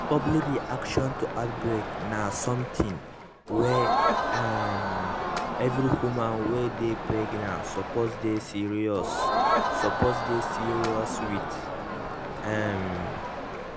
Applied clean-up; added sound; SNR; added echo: none; Crowd; 1 dB; none.